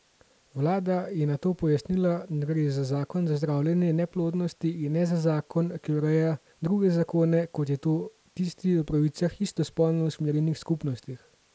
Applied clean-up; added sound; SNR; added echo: none; none; none; none.